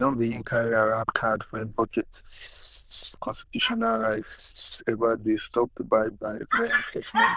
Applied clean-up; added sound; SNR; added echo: neural diffusion model UNIVERSE++.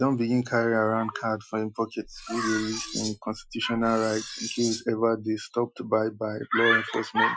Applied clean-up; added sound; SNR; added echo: classical method Wiener filter.